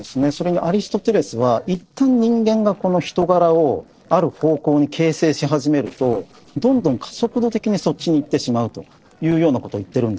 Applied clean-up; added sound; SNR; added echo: neural separator model SepFormer DNS4.